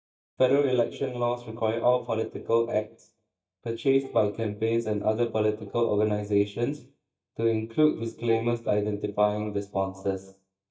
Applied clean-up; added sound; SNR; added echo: neural mask model DeepFilterNet 3.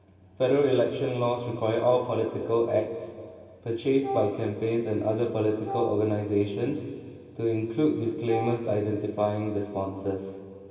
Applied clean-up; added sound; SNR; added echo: none; Wind instrument, woodwind instrument; 9 dB; reverberation time 2.4 s.